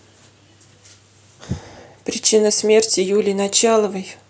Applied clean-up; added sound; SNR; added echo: none; none; none; none.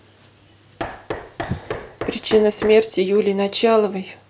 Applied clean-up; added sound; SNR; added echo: none; Knock; 14 dB; none.